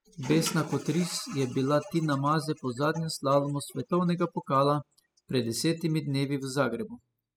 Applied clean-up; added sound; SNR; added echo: classical method spectral subtraction.